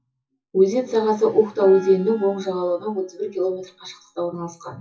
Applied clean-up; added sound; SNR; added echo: classical method WPE with log-MMSE.